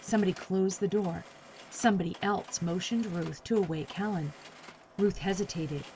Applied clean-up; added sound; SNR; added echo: none; Mechanisms; 19 dB; none.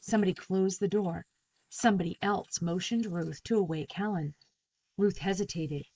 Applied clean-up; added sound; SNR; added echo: neural mask model Resemble Enhance denoiser.